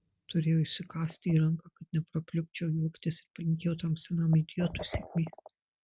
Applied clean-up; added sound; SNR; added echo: none; none; none; none.